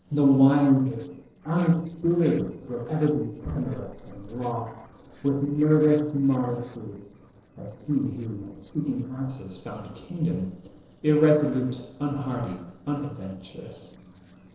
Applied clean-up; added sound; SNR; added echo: neural separator model SepFormer DNS4.